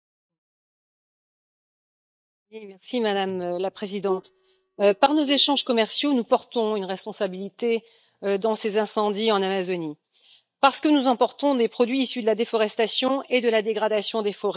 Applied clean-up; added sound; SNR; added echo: neural mask model DeepFilterNet 3.